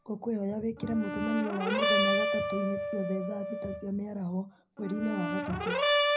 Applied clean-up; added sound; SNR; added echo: none; Brass instrument; -2 dB; reverberation time 0.5 s.